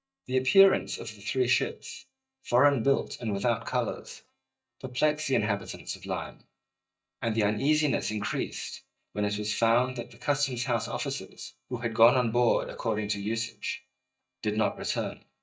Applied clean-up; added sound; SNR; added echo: neural mask model DeepFilterNet 3.